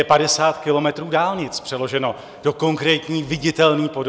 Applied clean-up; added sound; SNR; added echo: none; none; none; none.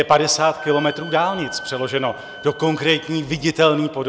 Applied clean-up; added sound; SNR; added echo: none; Wind instrument, woodwind instrument; 16 dB; none.